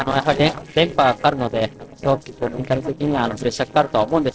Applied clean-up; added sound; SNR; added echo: neural separator model SepFormer DNS4.